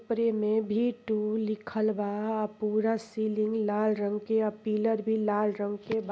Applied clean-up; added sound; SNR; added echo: none; none; none; none.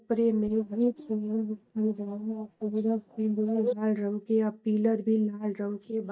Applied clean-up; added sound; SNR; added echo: neural mask model DeepFilterNet 3.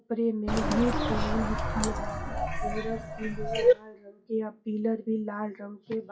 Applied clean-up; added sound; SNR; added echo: classical method WPE with log-MMSE.